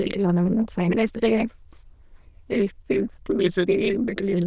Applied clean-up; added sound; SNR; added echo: neural diffusion model UNIVERSE++.